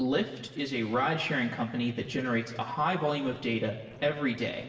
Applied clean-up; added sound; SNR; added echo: neural separator model SepFormer DNS4.